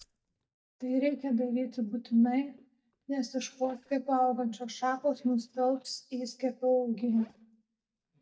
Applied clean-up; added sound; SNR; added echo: neural mask model DeepFilterNet 3.